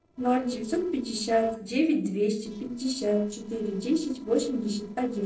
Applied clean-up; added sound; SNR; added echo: neural separator model SepFormer DNS4.